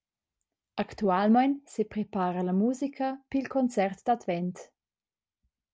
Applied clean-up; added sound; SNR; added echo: none; none; none; none.